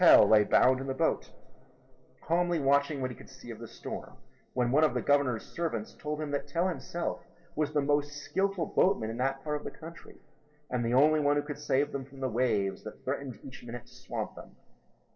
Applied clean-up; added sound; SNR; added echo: none; none; none; reverberation time 2.1 s.